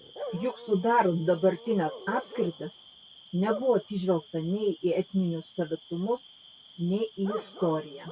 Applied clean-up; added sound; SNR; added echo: none; Bark / Cricket; 16 dB; none.